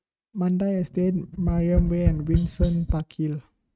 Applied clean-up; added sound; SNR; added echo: neural mask model RNNoise.